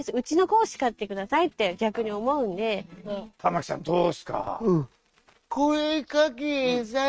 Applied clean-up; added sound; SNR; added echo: neural mask model RNNoise.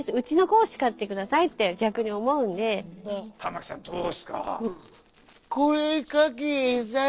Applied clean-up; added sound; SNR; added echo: neural separator model SepFormer DNS4.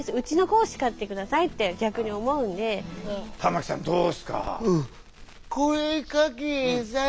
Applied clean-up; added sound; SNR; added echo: none; Crackle; 18 dB; none.